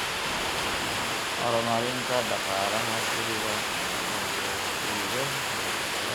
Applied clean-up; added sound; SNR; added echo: none; Waves, surf; 11 dB; none.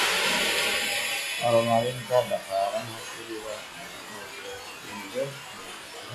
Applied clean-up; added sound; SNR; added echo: classical method log-MMSE.